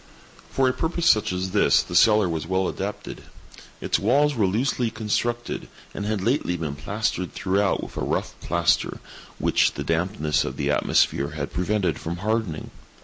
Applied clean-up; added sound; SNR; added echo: none; none; none; none.